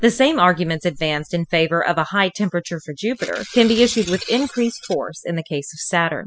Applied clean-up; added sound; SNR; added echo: classical method spectral subtraction.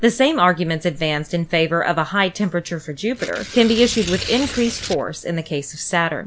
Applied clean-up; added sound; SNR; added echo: none; Tearing; 10 dB; none.